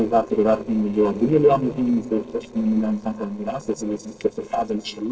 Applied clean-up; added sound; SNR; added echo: neural separator model SepFormer DNS4.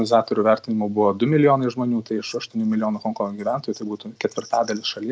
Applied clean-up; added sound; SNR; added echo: none; none; none; none.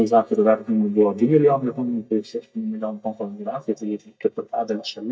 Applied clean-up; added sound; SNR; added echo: neural mask model DeepFilterNet 3.